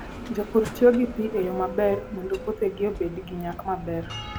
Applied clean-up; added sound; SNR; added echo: none; Bell; 11 dB; none.